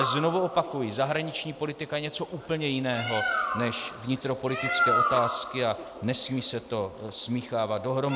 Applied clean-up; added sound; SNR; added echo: none; Bird; 4 dB; none.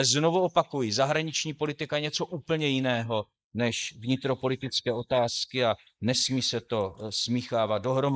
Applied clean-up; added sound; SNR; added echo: neural mask model Resemble Enhance denoiser.